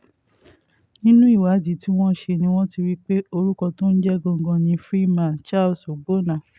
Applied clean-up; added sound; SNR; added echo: none; none; none; none.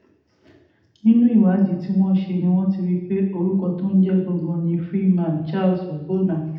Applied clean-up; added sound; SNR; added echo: none; none; none; reverberation time 0.8 s.